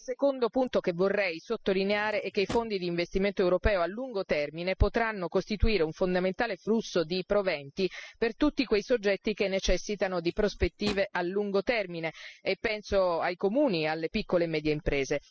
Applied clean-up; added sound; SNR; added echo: classical method spectral subtraction.